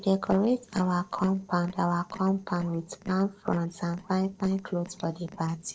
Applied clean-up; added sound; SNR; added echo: neural separator model SepFormer DNS4.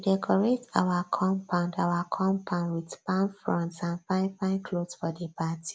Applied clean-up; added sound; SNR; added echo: none; none; none; none.